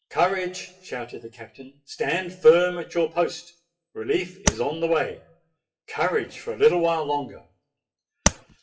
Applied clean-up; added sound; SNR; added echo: classical method WPE with log-MMSE.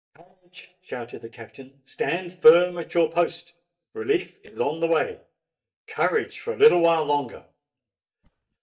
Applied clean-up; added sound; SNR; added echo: neural mask model DeepFilterNet 3.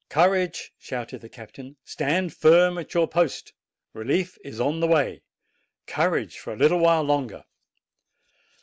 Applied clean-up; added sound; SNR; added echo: none; none; none; none.